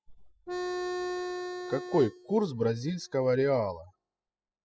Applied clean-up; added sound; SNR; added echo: classical method spectral subtraction.